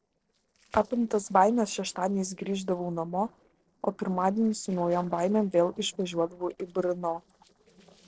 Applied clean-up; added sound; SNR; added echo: neural separator model SepFormer DNS4.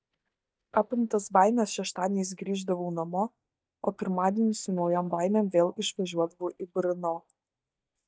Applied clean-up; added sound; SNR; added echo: neural mask model DeepFilterNet 3.